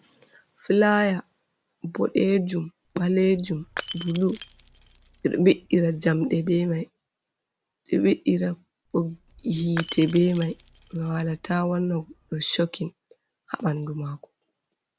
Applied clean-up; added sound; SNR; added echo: none; Shatter / Crushing; 17 dB; none.